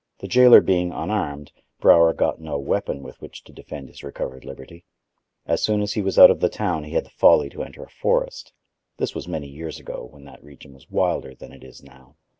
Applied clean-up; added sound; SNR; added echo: none; none; none; none.